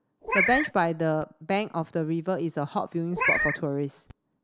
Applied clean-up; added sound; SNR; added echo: none; Meow; 1 dB; none.